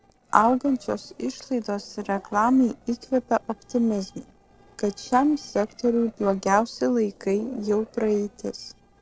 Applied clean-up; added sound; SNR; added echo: neural separator model SepFormer DNS4.